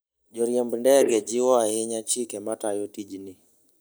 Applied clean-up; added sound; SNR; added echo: neural mask model Resemble Enhance denoiser.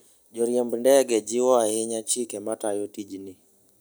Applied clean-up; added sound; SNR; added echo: none; none; none; none.